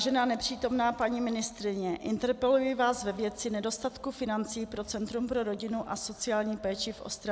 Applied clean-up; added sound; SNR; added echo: none; none; none; none.